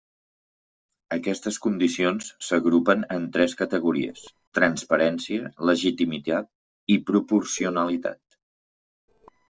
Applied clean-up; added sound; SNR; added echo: neural separator model SepFormer DNS4.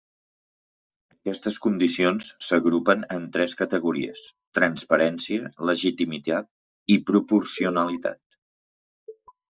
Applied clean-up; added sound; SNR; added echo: neural mask model DeepFilterNet 3.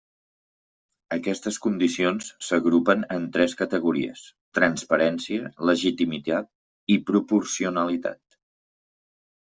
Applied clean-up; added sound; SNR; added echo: none; none; none; none.